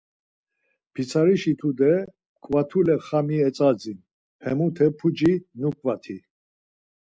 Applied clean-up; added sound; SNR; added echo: none; none; none; none.